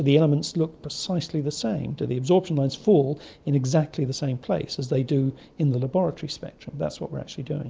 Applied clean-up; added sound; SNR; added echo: none; none; none; none.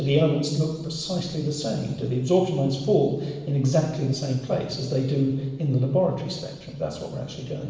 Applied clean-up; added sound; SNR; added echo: none; none; none; reverberation time 1.2 s.